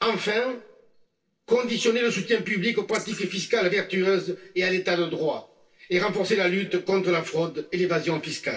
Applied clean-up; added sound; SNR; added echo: neural separator model SepFormer DNS4.